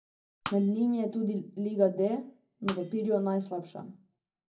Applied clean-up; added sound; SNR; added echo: none; Shatter; 16 dB; reverberation time 0.4 s.